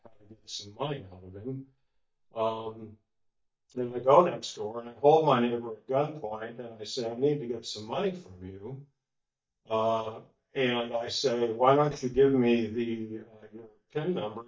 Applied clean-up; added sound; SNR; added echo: neural mask model DeepFilterNet 3.